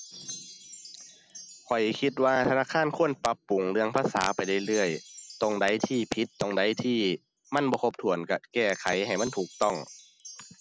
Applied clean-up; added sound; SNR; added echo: none; Wind chime; 19 dB; none.